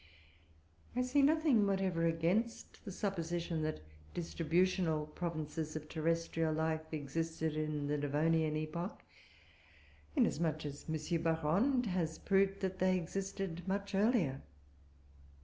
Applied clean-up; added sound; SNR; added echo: none; none; none; none.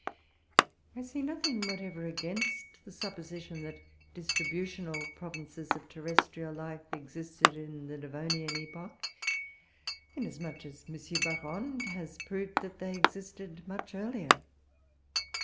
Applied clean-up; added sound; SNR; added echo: none; Chink, clink; -4 dB; none.